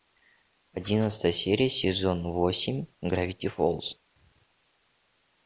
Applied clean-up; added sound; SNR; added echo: none; none; none; none.